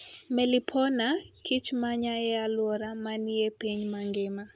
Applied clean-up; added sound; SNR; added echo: none; none; none; none.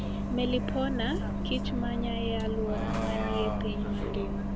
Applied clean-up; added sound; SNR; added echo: none; Bus; -3 dB; none.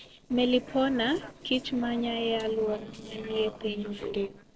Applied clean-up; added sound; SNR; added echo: neural separator model SepFormer DNS4.